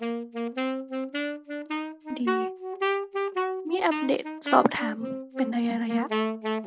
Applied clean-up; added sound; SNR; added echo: none; Wind instrument, woodwind instrument; 1 dB; none.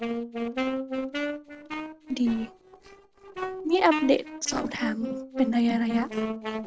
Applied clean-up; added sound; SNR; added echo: neural separator model SepFormer DNS4.